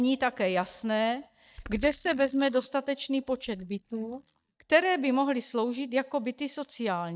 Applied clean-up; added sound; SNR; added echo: neural mask model DeepFilterNet 3.